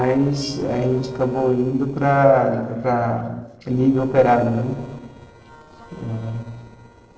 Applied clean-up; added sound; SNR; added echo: neural separator model SepFormer DNS4.